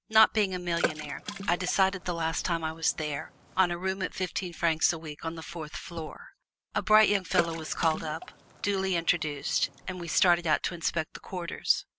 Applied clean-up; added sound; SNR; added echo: none; Water / Splash, splatter; 9 dB; none.